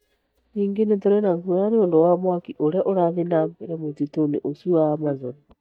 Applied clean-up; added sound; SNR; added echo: neural mask model DeepFilterNet 3.